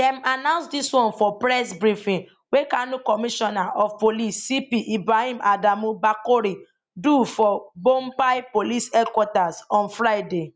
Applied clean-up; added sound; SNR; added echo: none; none; none; none.